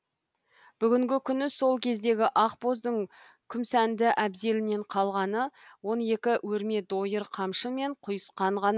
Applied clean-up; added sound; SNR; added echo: none; none; none; none.